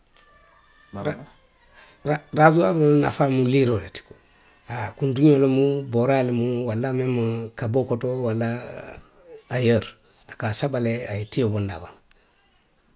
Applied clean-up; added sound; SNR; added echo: none; none; none; none.